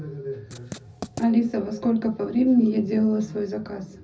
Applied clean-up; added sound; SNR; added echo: none; Writing; 15 dB; reverberation time 0.4 s.